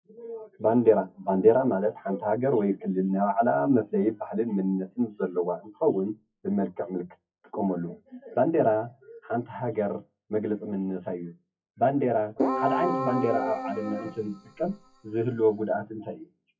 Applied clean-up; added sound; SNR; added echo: classical method WPE with log-MMSE.